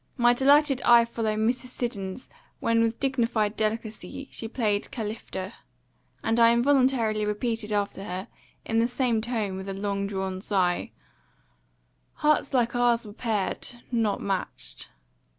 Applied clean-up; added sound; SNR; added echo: none; none; none; none.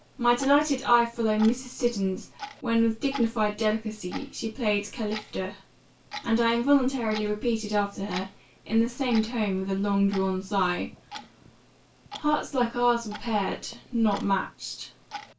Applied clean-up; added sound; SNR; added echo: none; Clock; 18 dB; reverberation time 0.2 s.